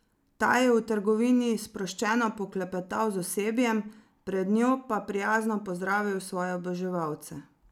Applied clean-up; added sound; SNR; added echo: none; none; none; none.